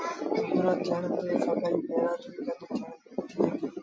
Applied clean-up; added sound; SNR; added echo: none; none; none; none.